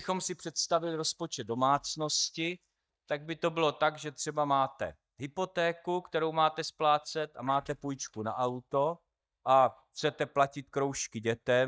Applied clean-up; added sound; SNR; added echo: neural mask model DeepFilterNet 3.